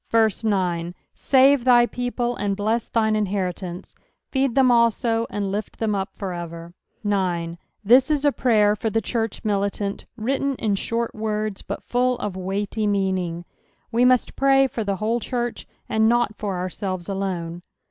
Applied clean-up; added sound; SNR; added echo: none; none; none; none.